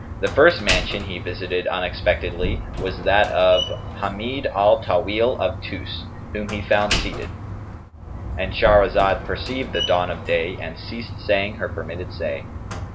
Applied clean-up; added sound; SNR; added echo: none; Slam; 7 dB; none.